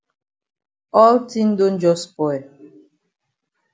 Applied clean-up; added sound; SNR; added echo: none; none; none; none.